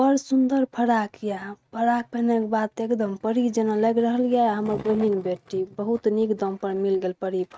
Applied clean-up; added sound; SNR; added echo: neural mask model RNNoise.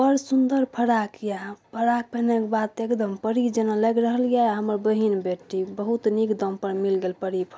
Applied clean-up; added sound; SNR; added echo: none; none; none; none.